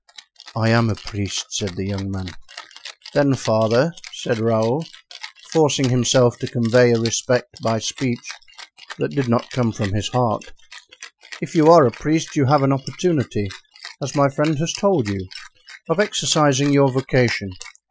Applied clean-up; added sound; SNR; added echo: classical method Wiener filter.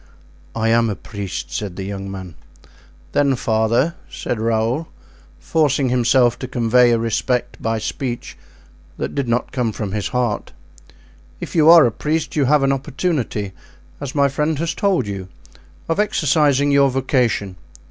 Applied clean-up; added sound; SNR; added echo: none; none; none; none.